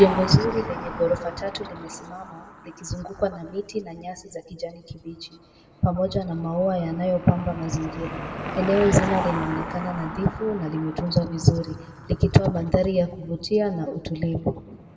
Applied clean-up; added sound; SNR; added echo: none; Car passing by / Engine; 11 dB; reverberation time 1.2 s.